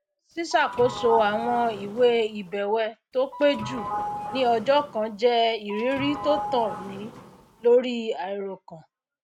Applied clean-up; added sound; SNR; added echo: none; Sliding door / Doorbell; 10 dB; none.